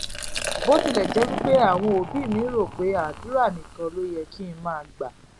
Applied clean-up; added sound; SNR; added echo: none; Liquid; 6 dB; none.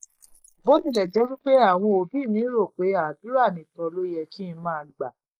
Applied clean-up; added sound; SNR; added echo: neural mask model Resemble Enhance denoiser.